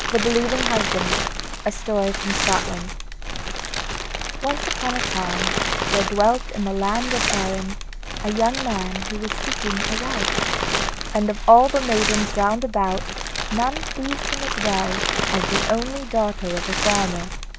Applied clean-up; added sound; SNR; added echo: none; Crumpling, crinkling; 3 dB; none.